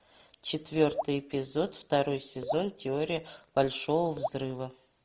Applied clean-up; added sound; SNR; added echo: none; Raindrop / Drip; 7 dB; none.